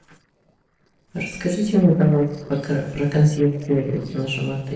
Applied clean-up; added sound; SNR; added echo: neural separator model SepFormer DNS4.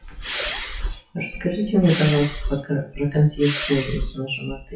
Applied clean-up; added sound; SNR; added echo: classical method WPE with log-MMSE.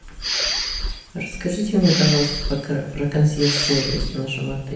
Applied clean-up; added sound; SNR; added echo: none; Respiratory sounds; 4 dB; reverberation time 0.9 s.